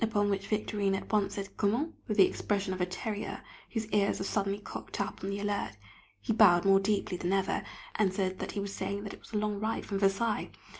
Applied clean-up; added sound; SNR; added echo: none; none; none; none.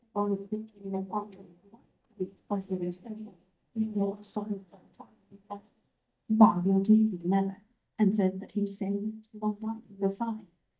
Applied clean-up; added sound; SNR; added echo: neural mask model DeepFilterNet 3.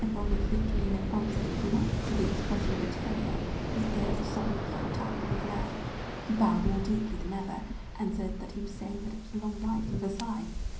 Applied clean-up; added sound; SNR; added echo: none; Waves, surf; -1 dB; reverberation time 0.6 s.